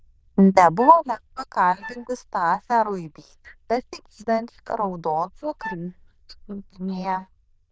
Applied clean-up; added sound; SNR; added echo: neural diffusion model UNIVERSE++.